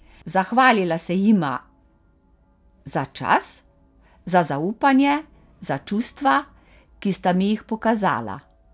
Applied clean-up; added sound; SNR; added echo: none; none; none; none.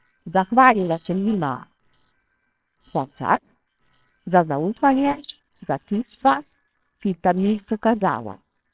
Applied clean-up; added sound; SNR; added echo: neural separator model SepFormer WHAMR!.